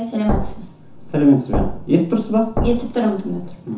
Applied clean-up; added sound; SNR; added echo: none; Thump, thud; 4 dB; reverberation time 0.9 s.